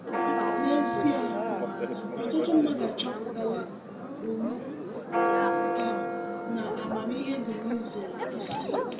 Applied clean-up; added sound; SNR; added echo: none; Church bell; -1 dB; reverberation time 0.3 s.